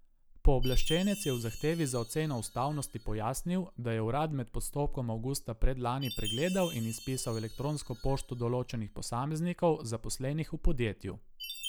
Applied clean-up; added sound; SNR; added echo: none; Chime; 16 dB; none.